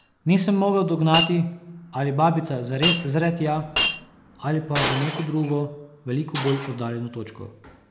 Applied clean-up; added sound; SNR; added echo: none; Shatter; 5 dB; none.